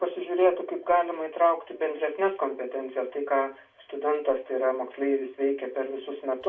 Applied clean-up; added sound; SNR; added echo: none; none; none; reverberation time 0.2 s.